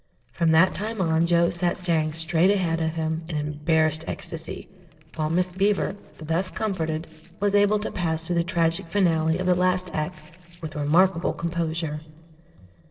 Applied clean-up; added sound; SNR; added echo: neural separator model SepFormer DNS4.